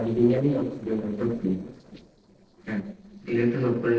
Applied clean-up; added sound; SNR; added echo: neural separator model SepFormer DNS4.